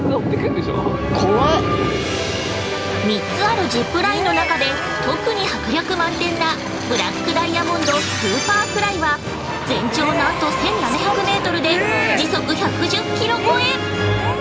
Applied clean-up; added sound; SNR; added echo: none; Bowed string instrument; 14 dB; none.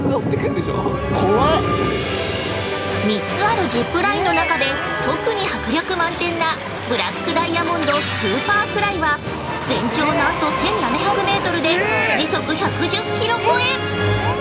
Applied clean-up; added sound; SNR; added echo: none; none; none; none.